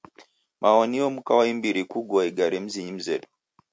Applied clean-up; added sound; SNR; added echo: none; none; none; none.